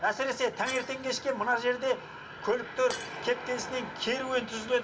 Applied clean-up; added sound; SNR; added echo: none; Shatter; 18 dB; reverberation time 0.6 s.